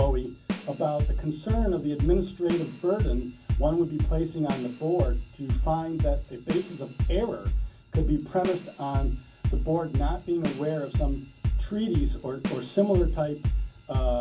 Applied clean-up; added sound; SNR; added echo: none; Drum / Drum kit; 0 dB; reverberation time 0.4 s.